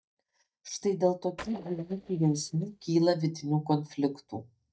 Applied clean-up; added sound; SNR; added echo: neural mask model DeepFilterNet 3.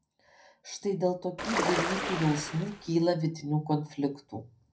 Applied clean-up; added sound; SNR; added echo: none; Ocean; 2 dB; reverberation time 0.2 s.